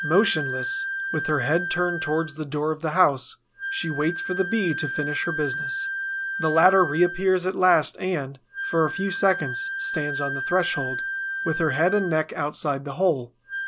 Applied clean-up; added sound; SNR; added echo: none; Wind instrument, woodwind instrument; 6 dB; none.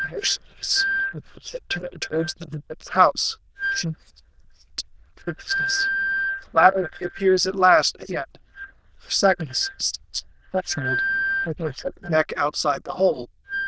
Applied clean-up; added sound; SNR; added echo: neural diffusion model UNIVERSE++.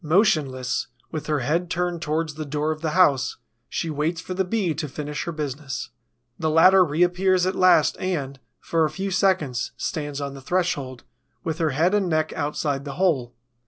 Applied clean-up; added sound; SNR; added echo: none; none; none; none.